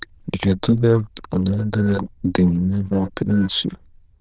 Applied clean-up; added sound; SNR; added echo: neural diffusion model UNIVERSE++.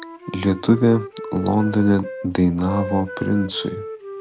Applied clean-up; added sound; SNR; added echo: none; Wind instrument, woodwind instrument; 12 dB; none.